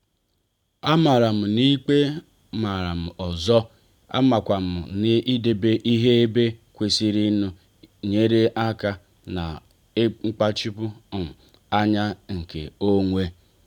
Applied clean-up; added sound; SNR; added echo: none; none; none; none.